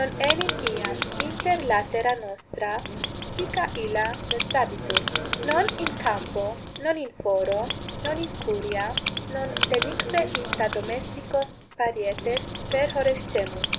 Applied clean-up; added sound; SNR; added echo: none; Writing; 1 dB; none.